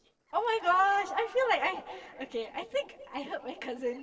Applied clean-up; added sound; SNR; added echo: neural separator model SepFormer DNS4.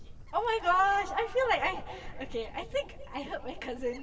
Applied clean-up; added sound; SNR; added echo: none; Bird; 13 dB; reverberation time 2.4 s.